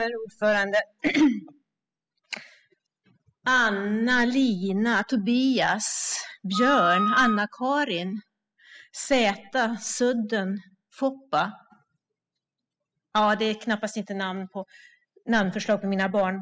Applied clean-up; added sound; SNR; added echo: classical method spectral subtraction.